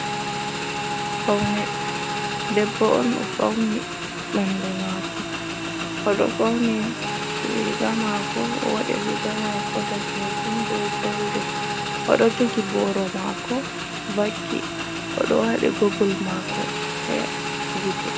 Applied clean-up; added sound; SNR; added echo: none; Motorcycle / Engine; 2 dB; none.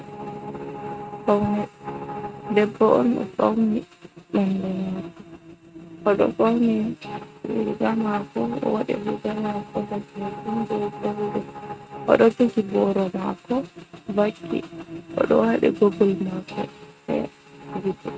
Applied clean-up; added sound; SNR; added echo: neural mask model RNNoise.